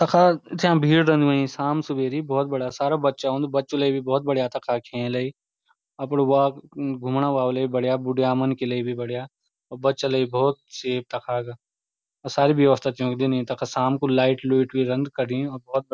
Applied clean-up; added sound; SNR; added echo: none; none; none; none.